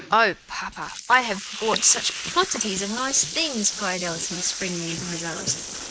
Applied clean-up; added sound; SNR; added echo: neural mask model Resemble Enhance denoiser.